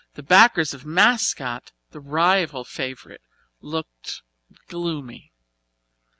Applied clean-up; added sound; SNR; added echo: none; none; none; none.